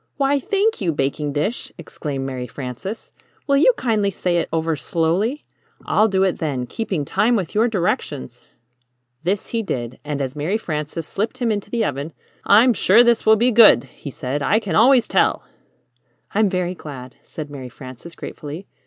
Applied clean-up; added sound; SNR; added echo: none; none; none; none.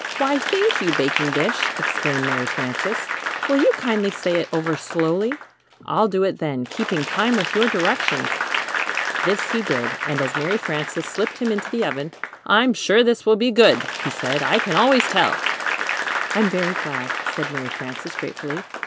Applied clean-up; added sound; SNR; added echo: none; Applause / Crowd; 4 dB; none.